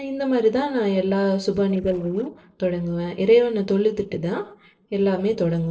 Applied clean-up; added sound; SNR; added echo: neural separator model SepFormer DNS4.